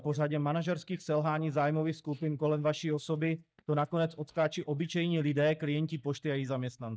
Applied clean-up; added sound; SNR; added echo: neural mask model DeepFilterNet 3.